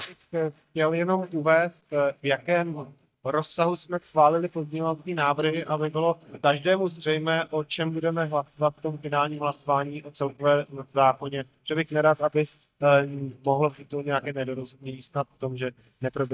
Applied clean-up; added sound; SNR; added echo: neural mask model DeepFilterNet 3.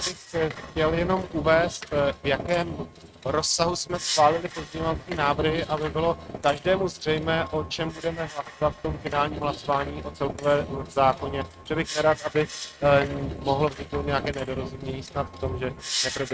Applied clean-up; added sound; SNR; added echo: neural mask model RNNoise.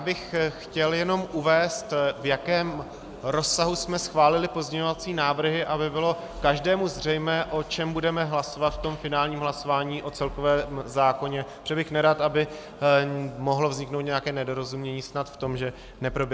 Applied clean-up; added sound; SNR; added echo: none; none; none; none.